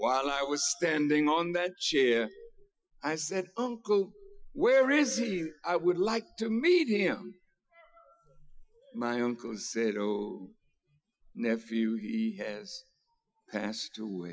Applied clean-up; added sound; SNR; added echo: classical method Wiener filter.